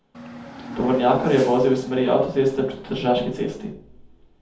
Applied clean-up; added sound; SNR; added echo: none; Hiss / Bus / Engine; 15 dB; reverberation time 0.6 s.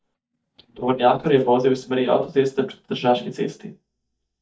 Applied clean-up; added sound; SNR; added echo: neural mask model DeepFilterNet 3.